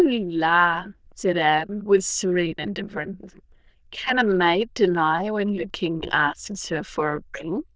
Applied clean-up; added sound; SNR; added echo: neural diffusion model UNIVERSE++.